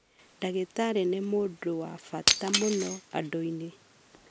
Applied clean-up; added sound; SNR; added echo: none; Shatter; 3 dB; none.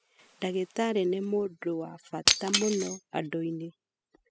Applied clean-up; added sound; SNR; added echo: classical method spectral subtraction.